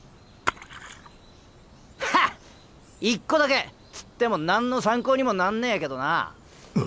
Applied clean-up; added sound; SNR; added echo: none; Splash, splatter; 10 dB; none.